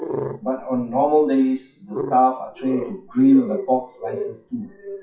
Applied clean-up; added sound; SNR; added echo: classical method WPE with log-MMSE.